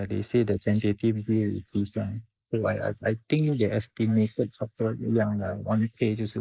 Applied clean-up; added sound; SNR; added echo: neural mask model Resemble Enhance denoiser.